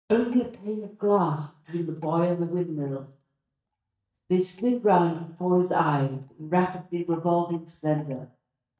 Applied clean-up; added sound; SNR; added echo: neural mask model DeepFilterNet 3.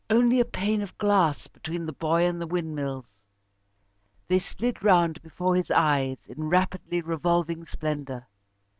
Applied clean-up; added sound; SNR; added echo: none; none; none; none.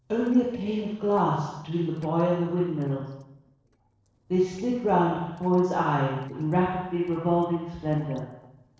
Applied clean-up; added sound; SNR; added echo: neural separator model SepFormer DNS4.